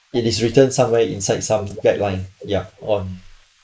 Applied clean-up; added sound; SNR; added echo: neural mask model Resemble Enhance denoiser.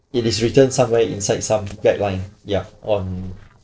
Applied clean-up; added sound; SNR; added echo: neural separator model SepFormer DNS4.